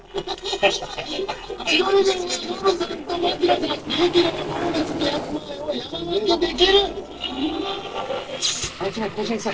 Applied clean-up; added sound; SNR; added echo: neural separator model SepFormer DNS4.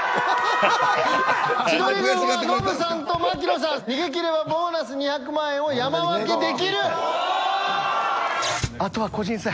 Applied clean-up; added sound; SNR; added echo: none; none; none; none.